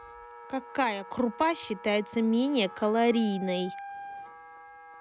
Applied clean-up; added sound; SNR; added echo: none; Wind instrument, woodwind instrument; 15 dB; none.